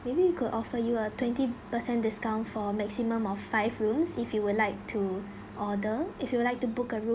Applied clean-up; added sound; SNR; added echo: none; none; none; none.